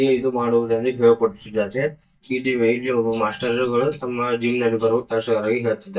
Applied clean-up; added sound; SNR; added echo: neural mask model DeepFilterNet 3.